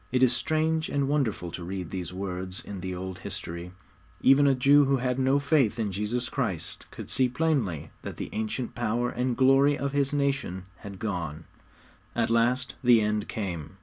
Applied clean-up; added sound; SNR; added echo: none; none; none; none.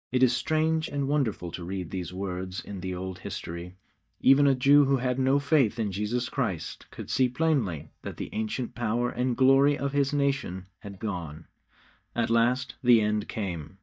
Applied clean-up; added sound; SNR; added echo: neural mask model DeepFilterNet 3.